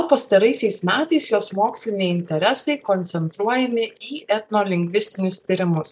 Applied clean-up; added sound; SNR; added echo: neural mask model DeepFilterNet 3.